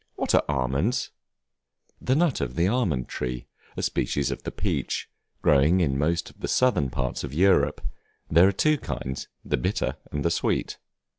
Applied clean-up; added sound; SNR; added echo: none; none; none; none.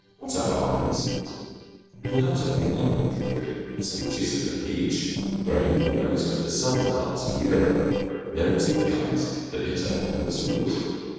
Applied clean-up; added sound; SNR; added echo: neural separator model SepFormer DNS4.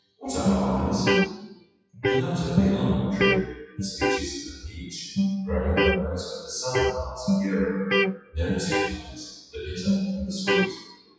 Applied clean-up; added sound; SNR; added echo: classical method WPE with log-MMSE.